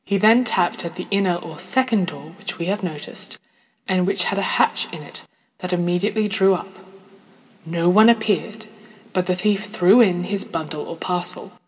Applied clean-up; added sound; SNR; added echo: none; none; none; none.